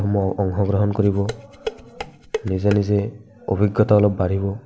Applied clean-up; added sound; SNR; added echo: none; Dishes, pots, and pans; 12 dB; none.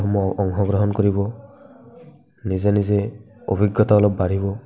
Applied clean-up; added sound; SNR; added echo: none; none; none; none.